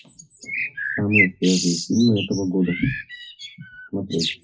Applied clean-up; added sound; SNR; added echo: classical method WPE with log-MMSE.